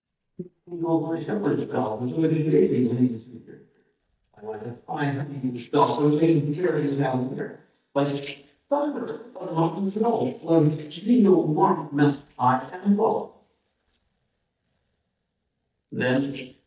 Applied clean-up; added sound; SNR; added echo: neural mask model DeepFilterNet 3.